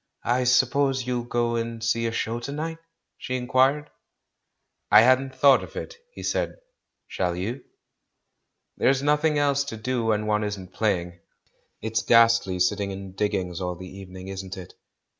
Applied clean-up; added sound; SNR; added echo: none; none; none; none.